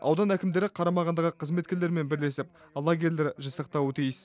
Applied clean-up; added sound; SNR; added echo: none; none; none; none.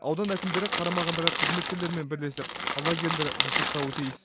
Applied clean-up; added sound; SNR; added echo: none; Crackle; -2 dB; none.